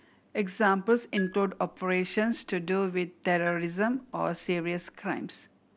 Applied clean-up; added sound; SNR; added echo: none; Marimba, xylophone; 18 dB; none.